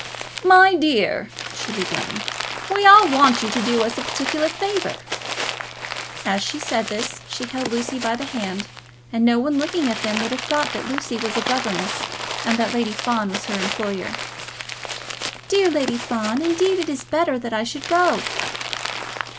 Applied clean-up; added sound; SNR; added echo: none; Crumpling, crinkling; 7 dB; none.